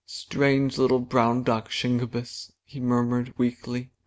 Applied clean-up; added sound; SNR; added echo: none; none; none; none.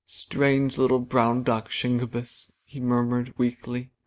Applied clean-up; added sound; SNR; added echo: neural mask model Resemble Enhance denoiser.